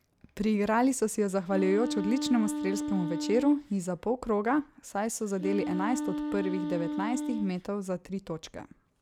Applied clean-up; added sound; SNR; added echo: none; Wind instrument, woodwind instrument; 5 dB; none.